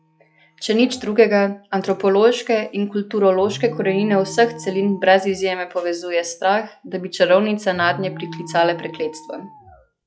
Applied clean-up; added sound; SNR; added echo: classical method log-MMSE.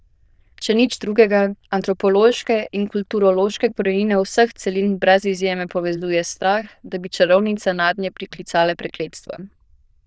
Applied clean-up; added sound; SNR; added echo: neural diffusion model UNIVERSE++.